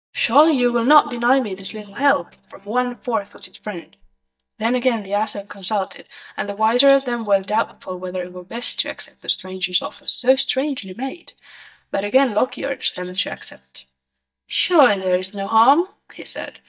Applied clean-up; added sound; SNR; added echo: neural mask model DeepFilterNet 3.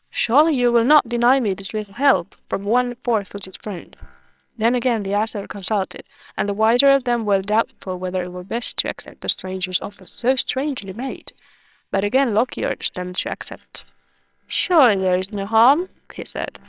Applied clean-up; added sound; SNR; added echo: neural separator model SepFormer WHAMR!.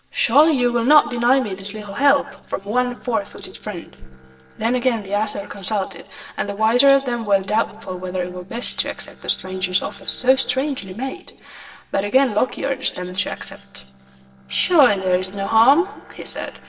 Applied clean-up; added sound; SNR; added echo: neural separator model SepFormer DNS4.